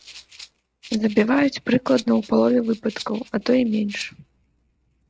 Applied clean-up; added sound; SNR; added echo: neural mask model RNNoise.